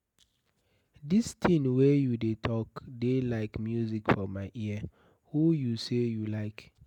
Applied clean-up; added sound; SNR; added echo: none; none; none; none.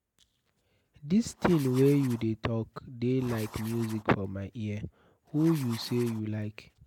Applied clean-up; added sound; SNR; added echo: none; Writing; 19 dB; none.